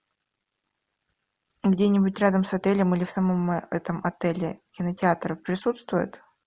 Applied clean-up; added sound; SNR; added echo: none; none; none; none.